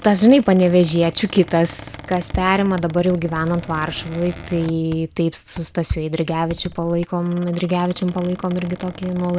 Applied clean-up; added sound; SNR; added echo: none; Bass drum + Squeak; 15 dB; none.